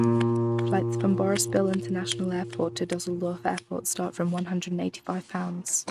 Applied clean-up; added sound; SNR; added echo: neural mask model RNNoise.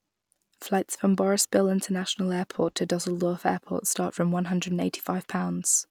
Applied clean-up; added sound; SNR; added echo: none; none; none; none.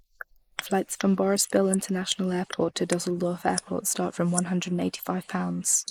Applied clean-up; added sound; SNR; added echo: neural mask model Resemble Enhance denoiser.